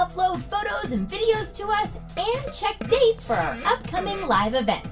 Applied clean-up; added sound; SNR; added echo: none; Fart; 15 dB; reverberation time 0.2 s.